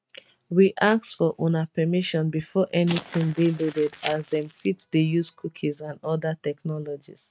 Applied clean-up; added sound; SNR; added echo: neural mask model RNNoise.